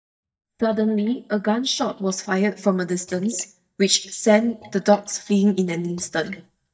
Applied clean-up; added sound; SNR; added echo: neural mask model DeepFilterNet 3.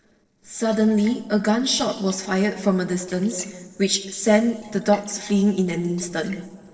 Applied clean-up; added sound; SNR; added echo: neural separator model SepFormer DNS4.